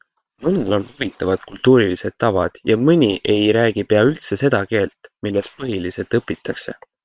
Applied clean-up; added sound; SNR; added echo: neural separator model SepFormer WHAM!.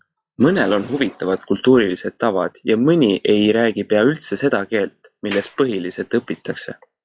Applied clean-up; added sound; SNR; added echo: classical method log-MMSE.